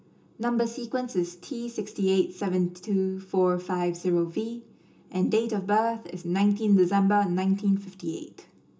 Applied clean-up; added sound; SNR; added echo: none; none; none; reverberation time 0.2 s.